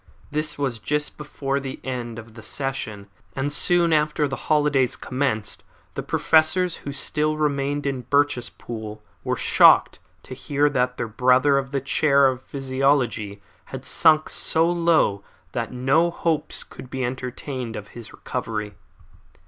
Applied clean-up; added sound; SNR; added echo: none; none; none; none.